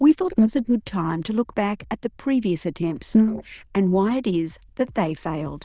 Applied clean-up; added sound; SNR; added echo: neural diffusion model UNIVERSE++.